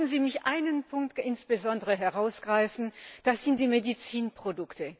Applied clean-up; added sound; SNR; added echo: none; none; none; none.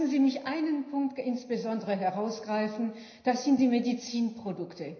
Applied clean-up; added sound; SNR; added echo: none; none; none; reverberation time 0.9 s.